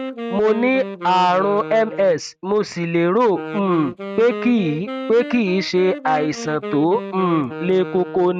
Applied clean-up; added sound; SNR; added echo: neural mask model RNNoise.